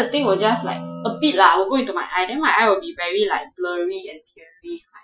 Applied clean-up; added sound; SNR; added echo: classical method Wiener filter.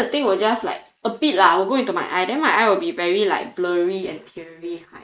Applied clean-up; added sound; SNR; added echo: neural mask model Resemble Enhance denoiser.